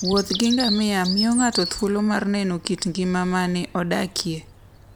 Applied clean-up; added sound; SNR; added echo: none; Bird vocalization, bird call, bird song; 10 dB; none.